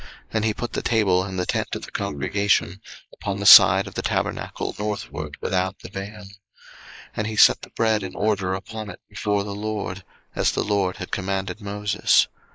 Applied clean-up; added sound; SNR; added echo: neural mask model Resemble Enhance denoiser.